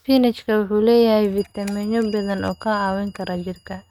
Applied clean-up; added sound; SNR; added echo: neural mask model RNNoise.